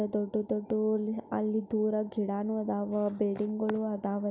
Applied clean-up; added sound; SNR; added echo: none; none; none; none.